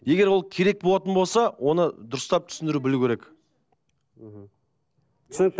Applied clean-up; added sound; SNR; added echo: none; none; none; none.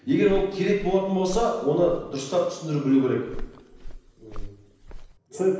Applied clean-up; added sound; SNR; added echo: none; Walk, footsteps; 11 dB; reverberation time 0.9 s.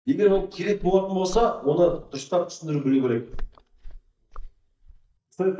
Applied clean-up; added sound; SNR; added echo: neural mask model DeepFilterNet 3.